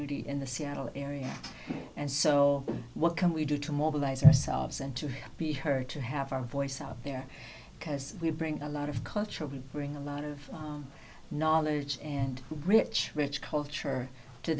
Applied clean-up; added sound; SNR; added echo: none; none; none; none.